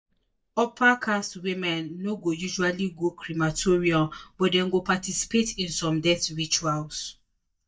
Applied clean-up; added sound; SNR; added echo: neural mask model DeepFilterNet 3.